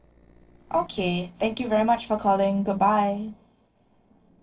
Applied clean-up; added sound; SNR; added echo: neural separator model SepFormer DNS4.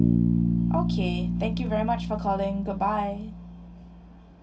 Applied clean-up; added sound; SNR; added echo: none; Bass guitar; -4 dB; reverberation time 0.2 s.